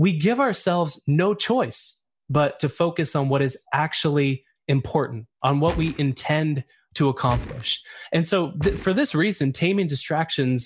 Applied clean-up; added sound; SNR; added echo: none; Gunshot, gunfire; 10 dB; none.